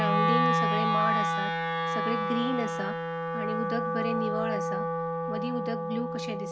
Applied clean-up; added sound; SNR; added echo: none; Wind instrument, woodwind instrument; -5 dB; none.